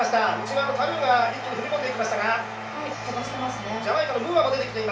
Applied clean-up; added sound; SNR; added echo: none; Keyboard (musical); 16 dB; reverberation time 0.3 s.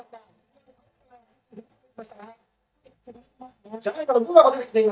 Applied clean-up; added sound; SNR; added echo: neural mask model DeepFilterNet 3.